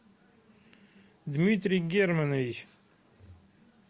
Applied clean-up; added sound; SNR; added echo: none; none; none; none.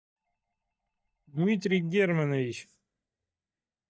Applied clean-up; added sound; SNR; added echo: neural mask model DeepFilterNet 3.